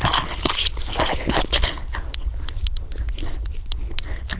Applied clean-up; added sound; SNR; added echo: neural diffusion model UNIVERSE++.